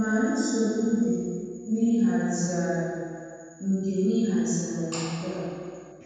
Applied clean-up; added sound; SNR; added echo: none; none; none; reverberation time 2.1 s.